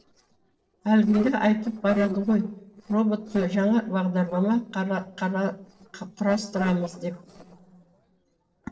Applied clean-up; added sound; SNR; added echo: neural separator model SepFormer DNS4.